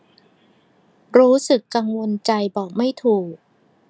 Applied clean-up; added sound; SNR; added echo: none; none; none; none.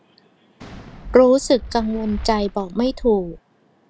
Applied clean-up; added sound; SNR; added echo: none; Fireworks; 14 dB; none.